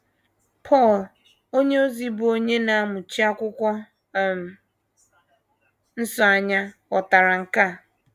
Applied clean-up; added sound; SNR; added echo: none; none; none; none.